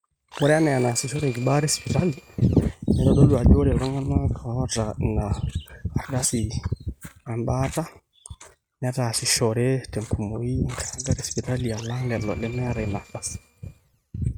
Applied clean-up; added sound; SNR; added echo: neural mask model RNNoise.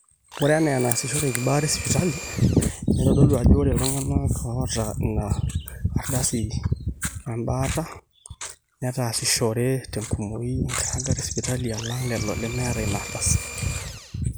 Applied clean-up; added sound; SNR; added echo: none; Domestic sounds, home sounds; 13 dB; none.